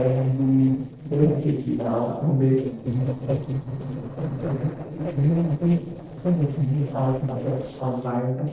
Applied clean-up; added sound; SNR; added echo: neural separator model SepFormer DNS4.